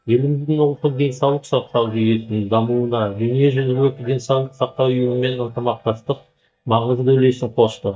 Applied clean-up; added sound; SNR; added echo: neural mask model DeepFilterNet 3.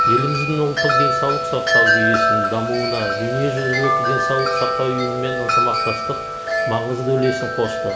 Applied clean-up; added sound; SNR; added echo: none; Wind chime; -3 dB; reverberation time 0.4 s.